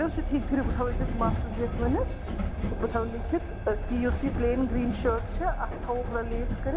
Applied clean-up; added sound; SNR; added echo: none; Train; 0 dB; none.